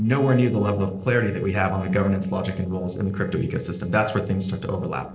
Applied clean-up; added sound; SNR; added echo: neural separator model SepFormer DNS4.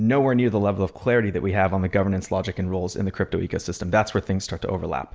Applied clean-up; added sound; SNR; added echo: none; none; none; none.